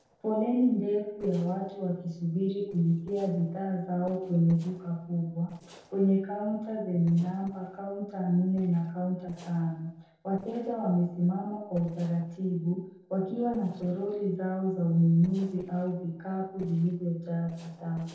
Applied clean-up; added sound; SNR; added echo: neural separator model SepFormer DNS4.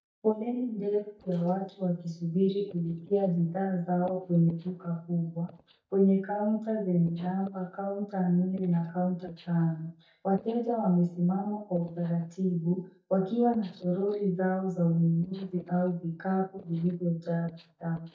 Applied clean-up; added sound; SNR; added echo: neural mask model DeepFilterNet 3.